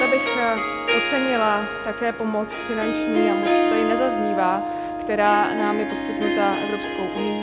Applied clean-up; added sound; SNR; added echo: none; Harp; 0 dB; none.